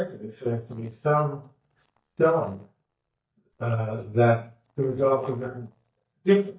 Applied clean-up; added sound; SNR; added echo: neural mask model DeepFilterNet 3.